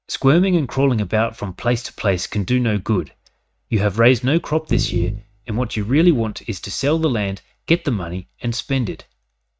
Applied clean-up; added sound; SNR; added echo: neural mask model RNNoise.